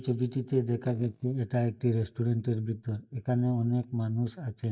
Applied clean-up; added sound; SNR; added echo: neural mask model DeepFilterNet 3.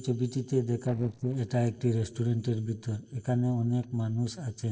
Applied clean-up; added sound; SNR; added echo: neural separator model SepFormer DNS4.